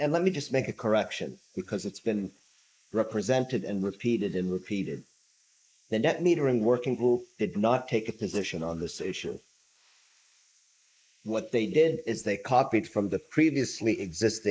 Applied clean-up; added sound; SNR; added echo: neural mask model Resemble Enhance denoiser.